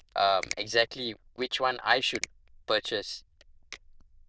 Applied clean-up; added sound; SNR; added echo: neural diffusion model UNIVERSE++.